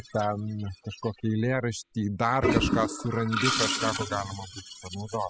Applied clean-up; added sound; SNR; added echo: classical method spectral subtraction.